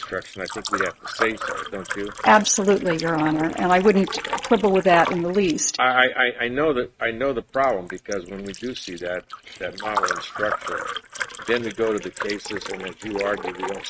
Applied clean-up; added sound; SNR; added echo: neural mask model RNNoise.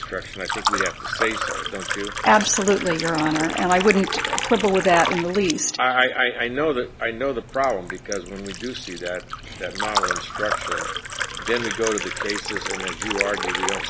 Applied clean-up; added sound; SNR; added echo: none; Liquid; 5 dB; none.